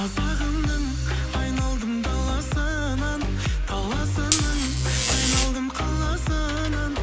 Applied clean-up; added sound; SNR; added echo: none; Buzz; 2 dB; none.